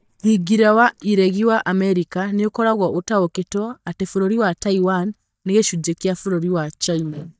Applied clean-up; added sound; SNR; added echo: neural mask model DeepFilterNet 3.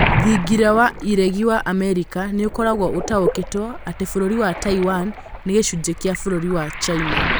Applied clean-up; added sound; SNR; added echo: none; Waves, surf; 6 dB; none.